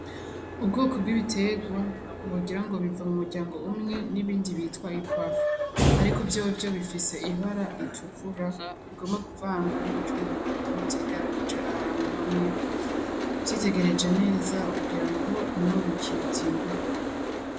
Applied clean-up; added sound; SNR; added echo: none; Boat, Water vehicle; 3 dB; none.